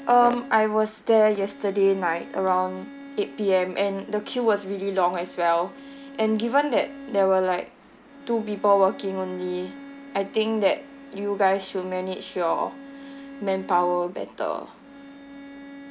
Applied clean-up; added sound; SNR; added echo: none; Bowed string instrument; 18 dB; none.